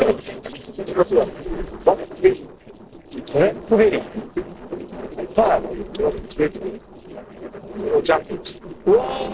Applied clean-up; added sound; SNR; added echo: neural separator model SepFormer DNS4.